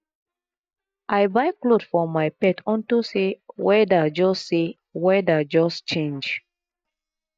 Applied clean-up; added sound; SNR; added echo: neural mask model DeepFilterNet 3.